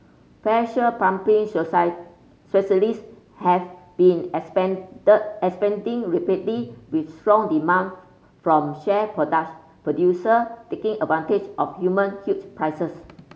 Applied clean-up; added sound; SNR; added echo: none; none; none; none.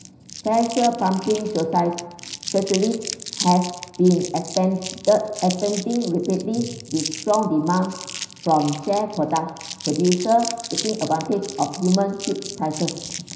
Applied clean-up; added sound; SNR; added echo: none; Crumpling, crinkling; 12 dB; reverberation time 0.9 s.